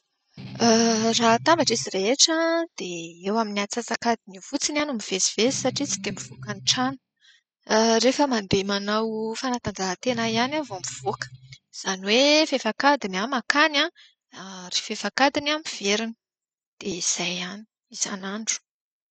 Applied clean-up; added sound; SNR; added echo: classical method spectral subtraction.